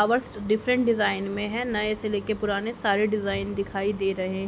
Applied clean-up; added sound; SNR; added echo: none; none; none; none.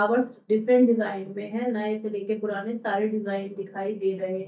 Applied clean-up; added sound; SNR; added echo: neural mask model DeepFilterNet 3.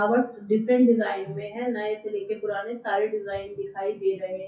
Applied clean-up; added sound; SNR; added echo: classical method WPE with log-MMSE.